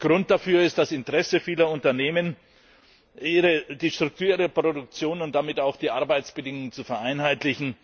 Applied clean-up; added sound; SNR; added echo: none; none; none; none.